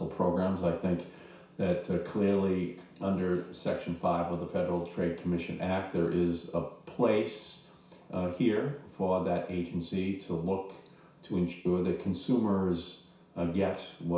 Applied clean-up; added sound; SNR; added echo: none; none; none; reverberation time 0.6 s.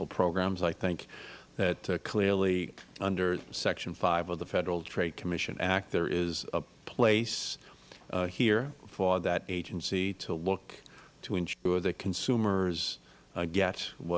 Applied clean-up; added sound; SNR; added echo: none; none; none; none.